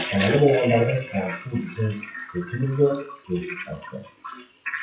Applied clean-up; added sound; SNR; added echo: classical method WPE with log-MMSE.